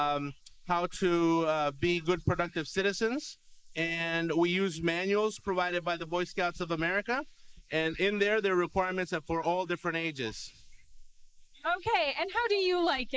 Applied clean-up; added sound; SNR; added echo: neural mask model Resemble Enhance denoiser.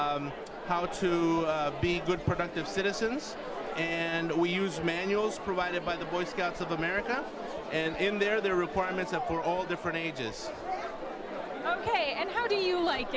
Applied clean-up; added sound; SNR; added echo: none; Writing; 19 dB; none.